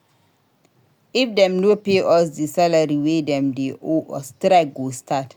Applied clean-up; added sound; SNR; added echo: none; none; none; none.